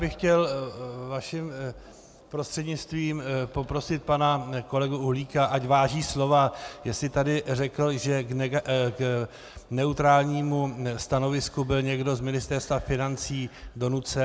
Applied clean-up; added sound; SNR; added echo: none; none; none; none.